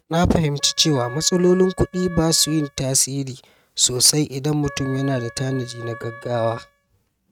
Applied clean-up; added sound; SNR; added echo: neural mask model RNNoise.